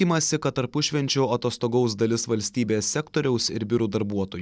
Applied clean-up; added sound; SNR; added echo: none; none; none; none.